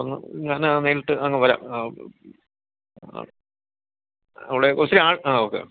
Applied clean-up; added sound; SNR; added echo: none; none; none; none.